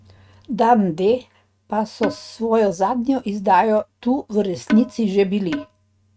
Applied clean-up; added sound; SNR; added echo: neural mask model RNNoise.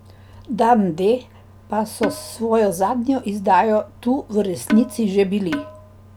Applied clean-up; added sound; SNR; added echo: none; Percussion; 10 dB; none.